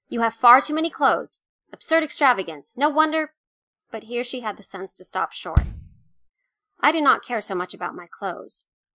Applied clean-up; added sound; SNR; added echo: classical method Wiener filter.